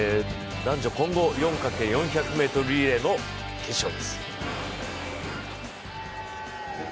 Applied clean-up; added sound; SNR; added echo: none; Engine / Mechanisms; 12 dB; none.